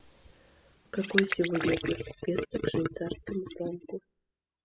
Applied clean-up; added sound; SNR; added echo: classical method spectral subtraction.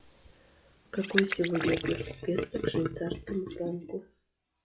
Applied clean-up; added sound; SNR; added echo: classical method log-MMSE.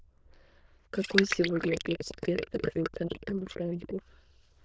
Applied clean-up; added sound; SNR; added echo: neural diffusion model UNIVERSE++.